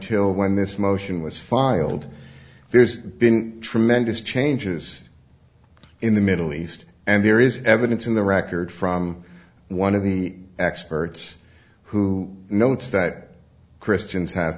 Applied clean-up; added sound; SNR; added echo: none; none; none; none.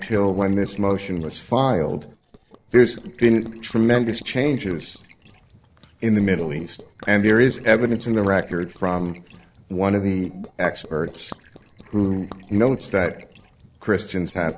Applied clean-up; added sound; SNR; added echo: neural separator model SepFormer DNS4.